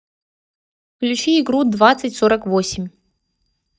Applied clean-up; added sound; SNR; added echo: neural mask model DeepFilterNet 3.